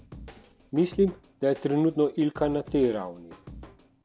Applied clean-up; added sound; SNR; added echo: none; Drum kit; 20 dB; none.